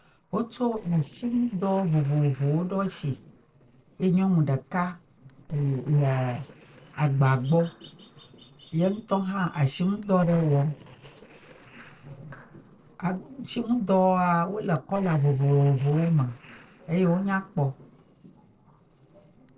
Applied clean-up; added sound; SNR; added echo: neural separator model SepFormer DNS4.